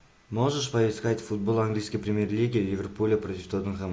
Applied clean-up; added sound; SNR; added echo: none; none; none; none.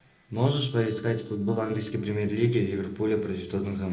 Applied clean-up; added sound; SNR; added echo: neural separator model SepFormer DNS4.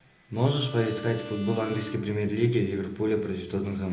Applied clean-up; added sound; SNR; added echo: none; Bowed string instrument; 17 dB; reverberation time 0.7 s.